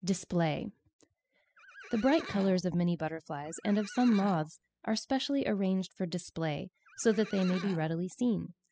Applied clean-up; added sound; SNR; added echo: classical method spectral subtraction.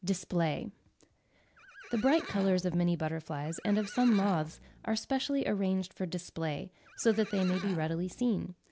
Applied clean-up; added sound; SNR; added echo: none; Livestock, farm animals, working animals; 16 dB; none.